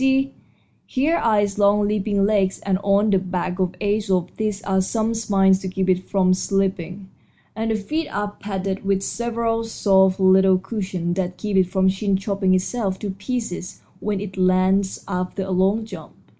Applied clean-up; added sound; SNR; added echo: none; none; none; none.